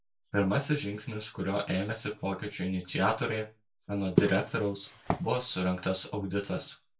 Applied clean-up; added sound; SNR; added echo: none; Walk, footsteps; 2 dB; reverberation time 0.2 s.